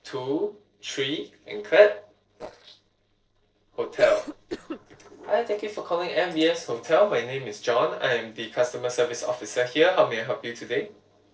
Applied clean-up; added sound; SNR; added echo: neural separator model SepFormer DNS4.